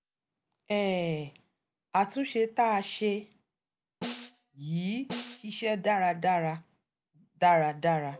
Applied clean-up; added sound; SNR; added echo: none; Snare drum; 12 dB; none.